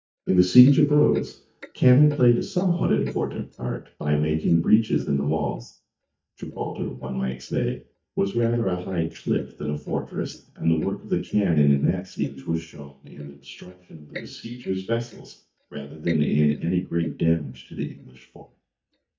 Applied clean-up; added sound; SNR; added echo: neural mask model DeepFilterNet 3.